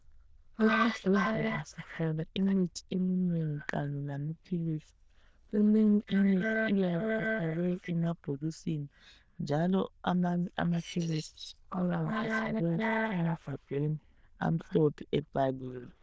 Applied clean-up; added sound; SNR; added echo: neural diffusion model UNIVERSE++.